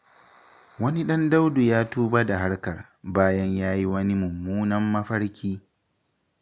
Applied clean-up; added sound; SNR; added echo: none; none; none; none.